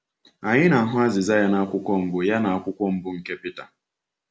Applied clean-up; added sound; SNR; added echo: none; none; none; none.